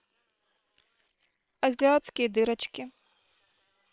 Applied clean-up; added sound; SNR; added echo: neural separator model SepFormer WHAM!.